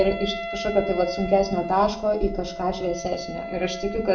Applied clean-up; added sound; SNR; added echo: none; Wind instrument, woodwind instrument; 10 dB; reverberation time 0.4 s.